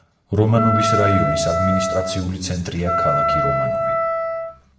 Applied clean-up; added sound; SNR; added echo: none; Wind instrument, woodwind instrument; -1 dB; reverberation time 1.6 s.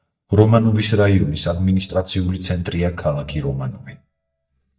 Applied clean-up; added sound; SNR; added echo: neural mask model DeepFilterNet 3.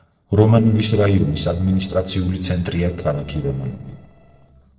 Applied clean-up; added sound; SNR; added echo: neural separator model SepFormer DNS4.